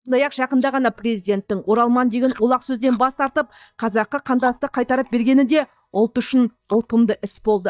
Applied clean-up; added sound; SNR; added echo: neural mask model DeepFilterNet 3.